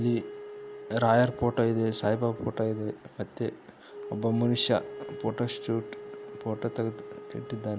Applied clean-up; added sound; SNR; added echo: none; Wind instrument, woodwind instrument; 13 dB; none.